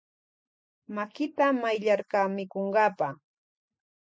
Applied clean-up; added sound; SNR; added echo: none; none; none; none.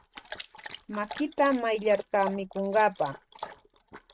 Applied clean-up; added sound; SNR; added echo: neural mask model RNNoise.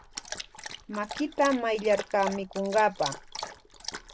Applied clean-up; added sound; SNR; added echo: none; Dog; 11 dB; none.